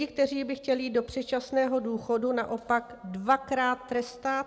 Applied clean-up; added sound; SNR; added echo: none; none; none; none.